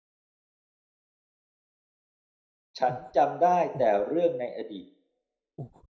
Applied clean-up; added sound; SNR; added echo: none; Breathing; 12 dB; reverberation time 0.5 s.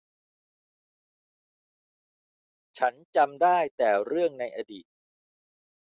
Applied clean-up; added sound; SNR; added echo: none; none; none; none.